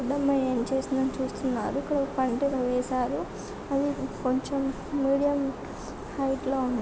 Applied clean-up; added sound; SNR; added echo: none; none; none; none.